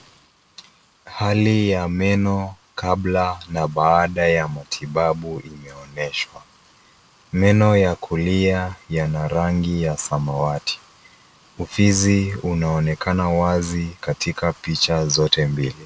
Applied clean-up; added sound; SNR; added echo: none; none; none; none.